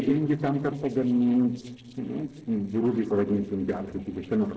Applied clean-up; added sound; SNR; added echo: neural separator model SepFormer DNS4.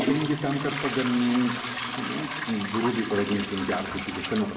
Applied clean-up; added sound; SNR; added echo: none; Trickle, dribble / Toilet flush / Hiss; 4 dB; reverberation time 1.4 s.